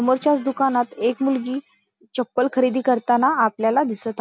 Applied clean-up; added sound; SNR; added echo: none; none; none; none.